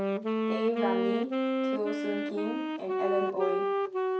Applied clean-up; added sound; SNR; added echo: none; Wind instrument, woodwind instrument; -5 dB; reverberation time 0.4 s.